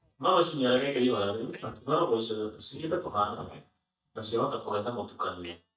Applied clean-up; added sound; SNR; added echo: neural mask model DeepFilterNet 3.